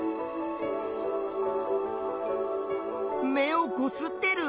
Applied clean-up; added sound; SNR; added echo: none; none; none; none.